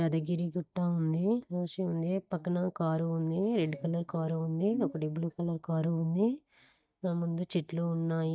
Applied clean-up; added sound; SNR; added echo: neural mask model DeepFilterNet 3.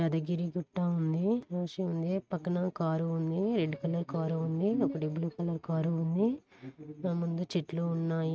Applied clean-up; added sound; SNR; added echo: neural mask model RNNoise.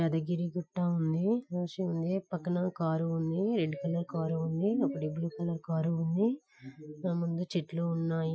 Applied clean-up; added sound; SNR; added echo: classical method Wiener filter.